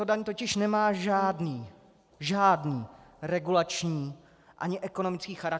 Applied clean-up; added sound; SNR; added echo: none; none; none; none.